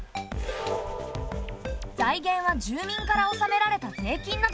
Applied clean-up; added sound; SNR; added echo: none; Bird; 16 dB; none.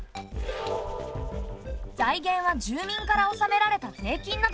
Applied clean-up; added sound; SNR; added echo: neural separator model SepFormer DNS4.